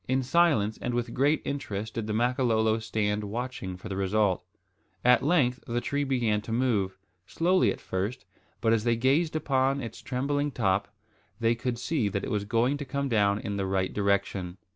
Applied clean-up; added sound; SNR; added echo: none; none; none; none.